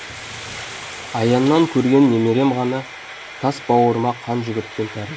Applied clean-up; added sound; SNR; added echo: none; Frying (food) + Bathtub (filling or washing); 15 dB; none.